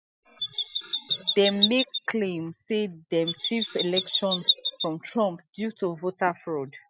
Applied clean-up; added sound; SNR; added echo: classical method spectral subtraction.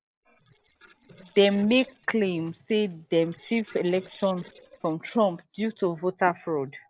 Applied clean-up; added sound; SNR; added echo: neural separator model SepFormer DNS4.